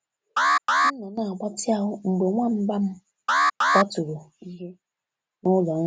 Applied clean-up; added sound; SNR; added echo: none; Alarm; -2 dB; none.